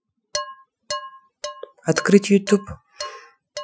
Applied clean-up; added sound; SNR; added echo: classical method Wiener filter.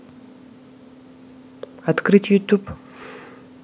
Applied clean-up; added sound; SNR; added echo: none; none; none; none.